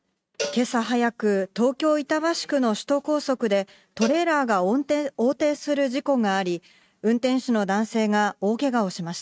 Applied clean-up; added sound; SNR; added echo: neural mask model RNNoise.